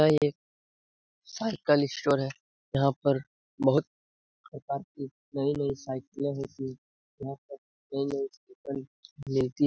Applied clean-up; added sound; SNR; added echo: none; none; none; none.